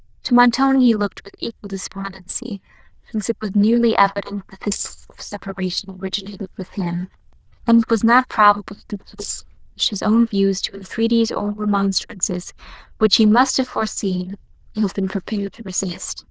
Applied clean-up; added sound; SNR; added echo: neural diffusion model UNIVERSE++.